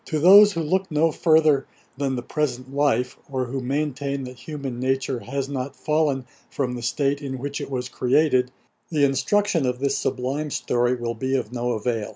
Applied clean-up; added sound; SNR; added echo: none; none; none; none.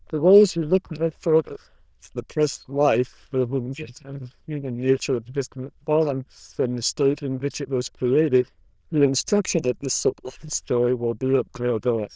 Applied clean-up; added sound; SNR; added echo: neural diffusion model UNIVERSE++.